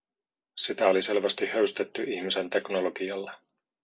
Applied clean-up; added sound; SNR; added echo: none; none; none; none.